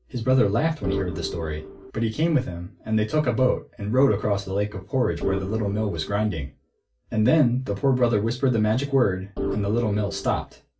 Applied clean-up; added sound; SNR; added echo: none; Organ; 7 dB; reverberation time 0.2 s.